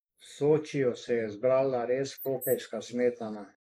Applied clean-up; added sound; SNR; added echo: neural mask model Resemble Enhance denoiser.